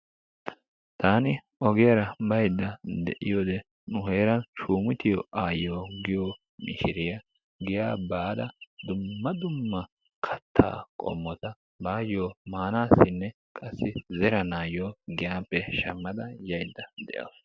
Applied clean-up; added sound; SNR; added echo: none; none; none; none.